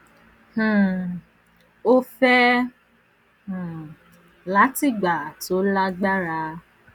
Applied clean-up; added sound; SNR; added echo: none; none; none; none.